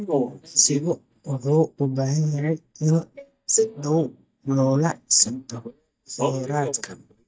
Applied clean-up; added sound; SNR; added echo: neural mask model DeepFilterNet 3.